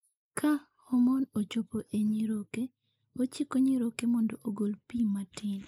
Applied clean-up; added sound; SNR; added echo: neural mask model Resemble Enhance denoiser.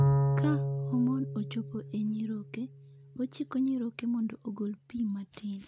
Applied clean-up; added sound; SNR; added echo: none; Bowed string instrument; 0 dB; none.